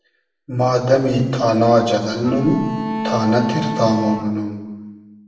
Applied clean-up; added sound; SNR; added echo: none; Bowed string instrument; 5 dB; reverberation time 1.2 s.